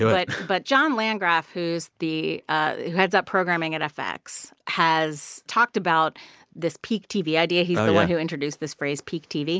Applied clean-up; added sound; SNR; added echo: none; none; none; none.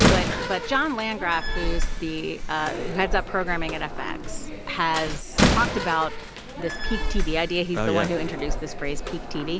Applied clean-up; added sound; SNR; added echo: none; Slam; -1 dB; none.